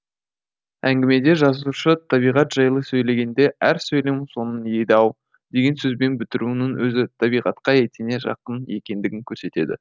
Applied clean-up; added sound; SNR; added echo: none; none; none; none.